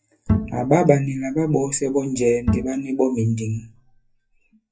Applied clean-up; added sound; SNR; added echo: classical method WPE with log-MMSE.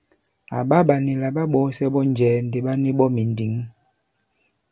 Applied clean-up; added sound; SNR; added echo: none; none; none; none.